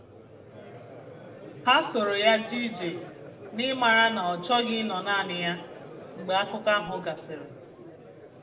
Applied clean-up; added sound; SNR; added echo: none; Crowd; 15 dB; reverberation time 0.6 s.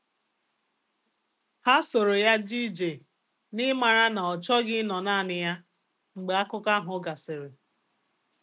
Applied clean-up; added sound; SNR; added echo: none; none; none; none.